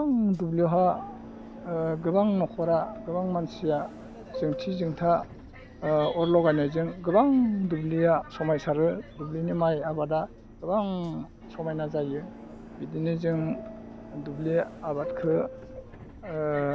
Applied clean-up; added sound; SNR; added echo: none; Subway, metro, underground; 15 dB; none.